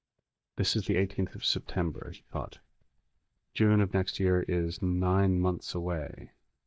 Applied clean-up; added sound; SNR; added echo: neural mask model DeepFilterNet 3.